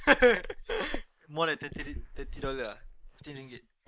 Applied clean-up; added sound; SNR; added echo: neural mask model Resemble Enhance denoiser.